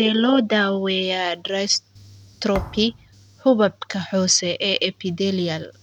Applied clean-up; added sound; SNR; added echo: none; Thump, thud; 13 dB; none.